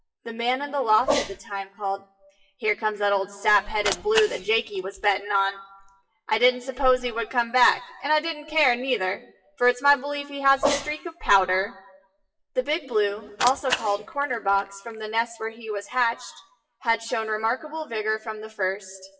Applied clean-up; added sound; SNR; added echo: classical method WPE with log-MMSE.